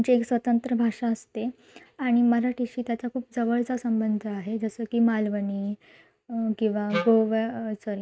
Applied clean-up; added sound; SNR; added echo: neural mask model RNNoise.